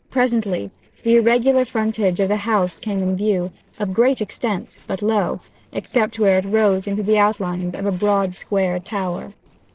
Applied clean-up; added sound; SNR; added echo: neural separator model SepFormer DNS4.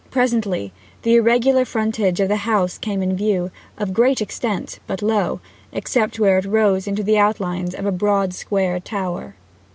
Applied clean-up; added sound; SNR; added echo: none; none; none; none.